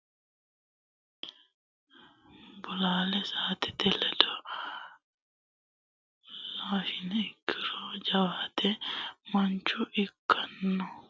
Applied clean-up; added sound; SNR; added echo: none; none; none; none.